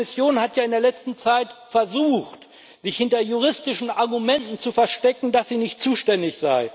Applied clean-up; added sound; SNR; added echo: none; none; none; none.